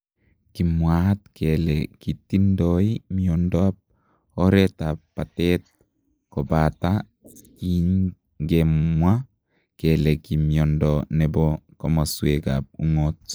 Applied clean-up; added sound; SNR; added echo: neural mask model Resemble Enhance denoiser.